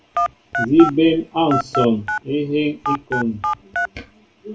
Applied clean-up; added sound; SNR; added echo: none; Telephone; 5 dB; reverberation time 0.2 s.